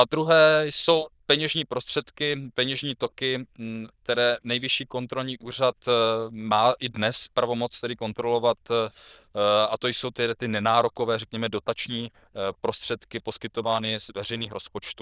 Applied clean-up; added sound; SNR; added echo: neural diffusion model UNIVERSE++.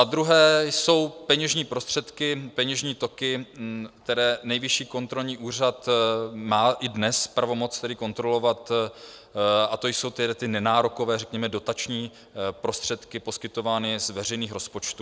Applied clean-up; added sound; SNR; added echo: none; none; none; none.